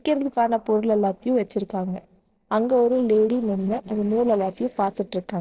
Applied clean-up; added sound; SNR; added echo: neural separator model SepFormer DNS4.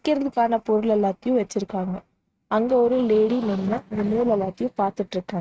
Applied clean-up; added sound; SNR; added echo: neural mask model RNNoise.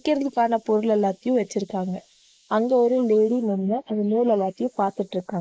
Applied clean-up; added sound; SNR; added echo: neural mask model Resemble Enhance denoiser.